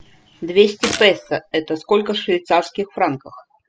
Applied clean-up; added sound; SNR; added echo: classical method spectral subtraction.